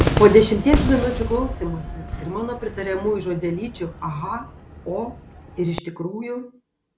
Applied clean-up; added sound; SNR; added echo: none; Cheering / Fireworks; 5 dB; none.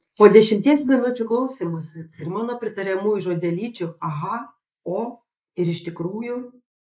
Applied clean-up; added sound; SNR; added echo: neural mask model Resemble Enhance denoiser.